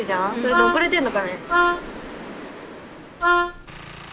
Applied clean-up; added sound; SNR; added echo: none; Wind instrument, woodwind instrument; -3 dB; none.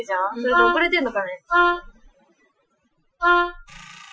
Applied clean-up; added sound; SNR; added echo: classical method Wiener filter.